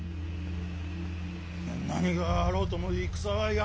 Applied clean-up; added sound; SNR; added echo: none; none; none; none.